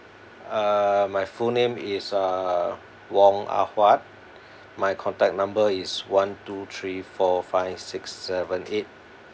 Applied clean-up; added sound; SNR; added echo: none; none; none; none.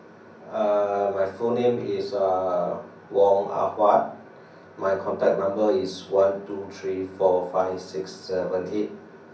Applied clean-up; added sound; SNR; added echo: none; none; none; reverberation time 0.6 s.